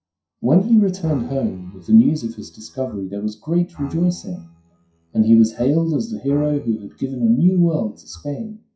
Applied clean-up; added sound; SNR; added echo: classical method WPE with log-MMSE.